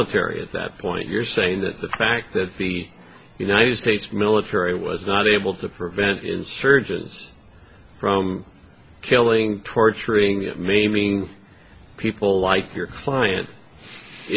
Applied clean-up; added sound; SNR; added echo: none; none; none; none.